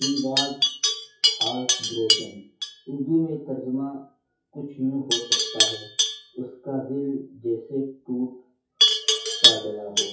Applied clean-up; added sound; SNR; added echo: classical method WPE with log-MMSE.